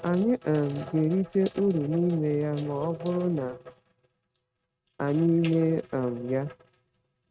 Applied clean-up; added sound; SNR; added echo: neural mask model RNNoise.